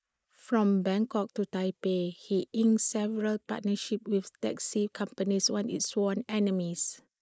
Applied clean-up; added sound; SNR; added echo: neural mask model Resemble Enhance denoiser.